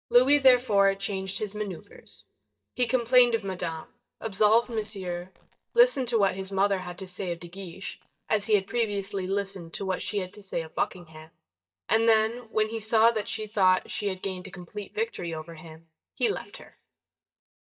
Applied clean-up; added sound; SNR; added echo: neural mask model DeepFilterNet 3.